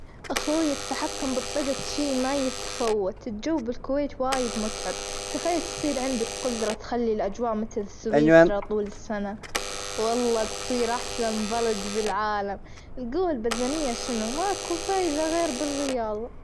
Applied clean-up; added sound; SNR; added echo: none; Alarm / Door; 2 dB; none.